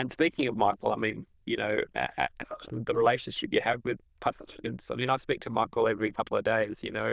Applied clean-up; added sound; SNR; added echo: neural diffusion model UNIVERSE++.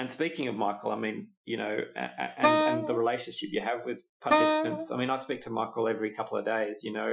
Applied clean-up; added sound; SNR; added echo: classical method Wiener filter.